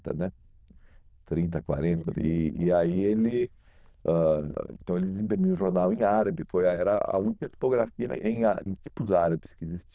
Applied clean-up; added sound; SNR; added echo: neural diffusion model UNIVERSE++.